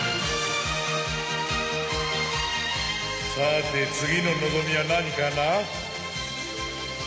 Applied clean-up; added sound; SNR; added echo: none; none; none; none.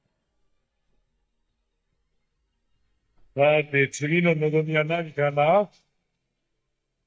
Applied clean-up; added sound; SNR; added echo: neural mask model DeepFilterNet 3.